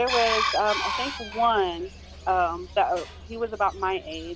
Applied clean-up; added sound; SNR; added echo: none; Chicken, rooster; 6 dB; none.